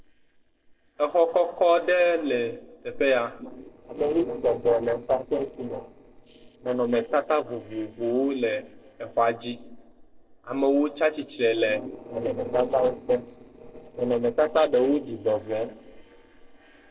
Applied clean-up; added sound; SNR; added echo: neural separator model SepFormer DNS4.